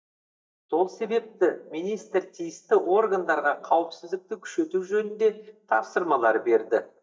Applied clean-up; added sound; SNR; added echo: neural mask model DeepFilterNet 3.